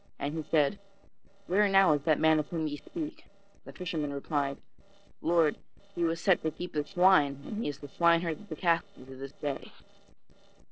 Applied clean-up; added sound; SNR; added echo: neural separator model SepFormer DNS4.